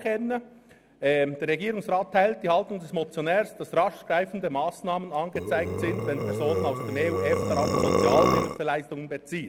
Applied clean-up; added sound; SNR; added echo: none; Burping, eructation; -1 dB; none.